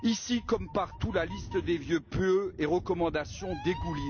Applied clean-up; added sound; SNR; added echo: none; Meow; 12 dB; none.